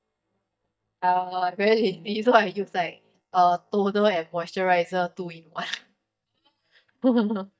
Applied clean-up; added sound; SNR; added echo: neural mask model DeepFilterNet 3.